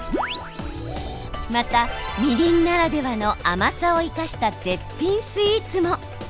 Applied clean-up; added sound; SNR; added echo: none; Gull, seagull; 15 dB; none.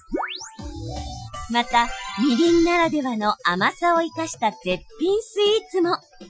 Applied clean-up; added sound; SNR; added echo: classical method Wiener filter.